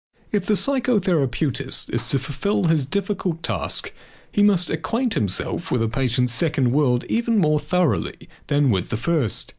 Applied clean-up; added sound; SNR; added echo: none; none; none; none.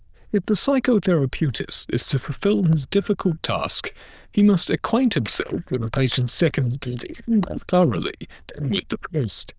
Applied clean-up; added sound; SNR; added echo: neural diffusion model UNIVERSE++.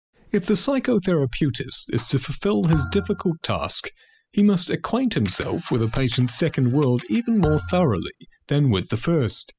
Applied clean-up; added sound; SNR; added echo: classical method spectral subtraction.